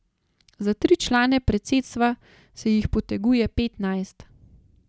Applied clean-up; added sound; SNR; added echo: none; none; none; none.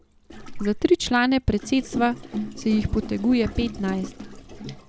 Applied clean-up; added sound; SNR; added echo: none; Gurgling; 11 dB; none.